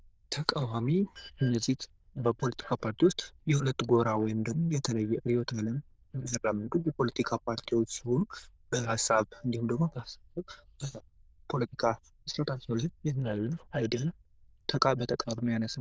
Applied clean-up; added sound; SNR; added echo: neural diffusion model UNIVERSE++.